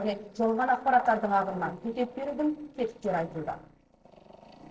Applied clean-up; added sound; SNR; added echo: neural separator model SepFormer DNS4.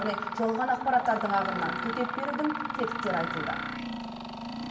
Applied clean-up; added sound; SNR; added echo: none; Mechanisms; 3 dB; reverberation time 1.4 s.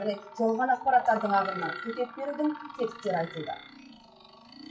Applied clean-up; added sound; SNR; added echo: classical method WPE with log-MMSE.